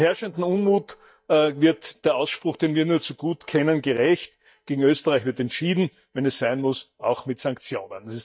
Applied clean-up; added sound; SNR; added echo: neural mask model DeepFilterNet 3.